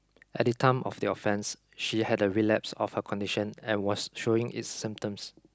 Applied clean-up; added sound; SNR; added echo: none; none; none; none.